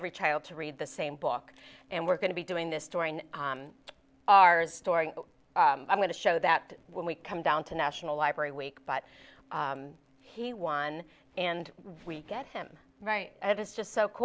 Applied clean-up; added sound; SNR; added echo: none; none; none; none.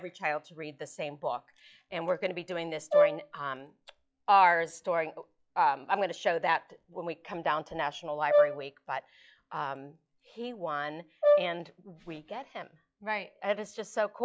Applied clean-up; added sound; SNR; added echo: classical method log-MMSE.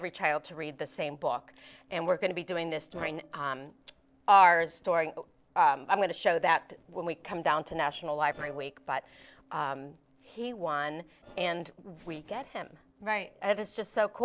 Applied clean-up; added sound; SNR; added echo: neural separator model SepFormer DNS4.